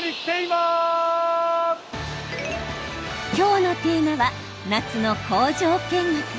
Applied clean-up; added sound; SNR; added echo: none; Snare drum; 15 dB; none.